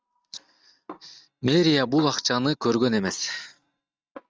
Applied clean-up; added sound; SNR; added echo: neural mask model RNNoise.